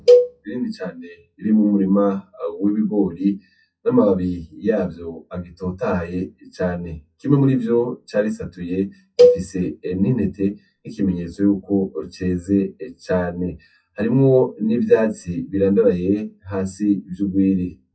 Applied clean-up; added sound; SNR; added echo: classical method WPE with log-MMSE.